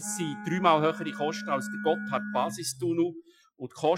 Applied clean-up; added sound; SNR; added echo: classical method Wiener filter.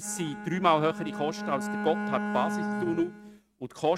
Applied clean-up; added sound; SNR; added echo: neural mask model RNNoise.